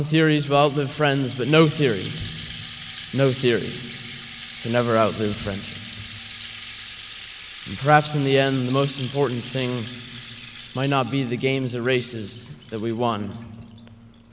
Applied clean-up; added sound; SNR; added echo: none; Rattle (instrument); 13 dB; none.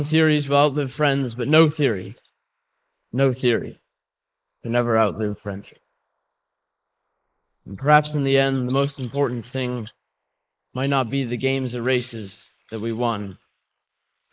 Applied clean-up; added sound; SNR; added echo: neural mask model Resemble Enhance denoiser.